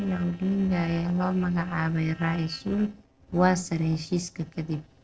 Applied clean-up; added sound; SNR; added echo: neural separator model SepFormer DNS4.